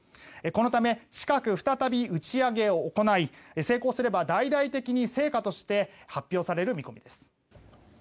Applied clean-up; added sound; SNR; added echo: none; none; none; none.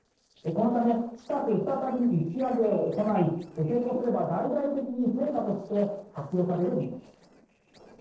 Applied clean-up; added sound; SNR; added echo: neural separator model SepFormer DNS4.